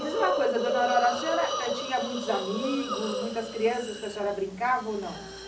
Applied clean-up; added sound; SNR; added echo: none; Hiss; 3 dB; none.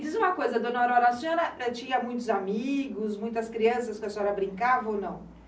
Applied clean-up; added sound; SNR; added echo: none; none; none; none.